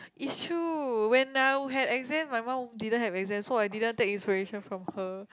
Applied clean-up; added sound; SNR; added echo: none; none; none; none.